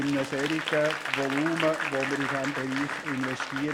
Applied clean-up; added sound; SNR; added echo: none; Applause / Crowd; 3 dB; none.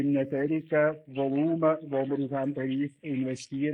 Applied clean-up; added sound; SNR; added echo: neural mask model Resemble Enhance denoiser.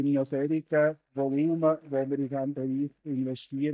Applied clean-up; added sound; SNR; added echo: neural mask model DeepFilterNet 3.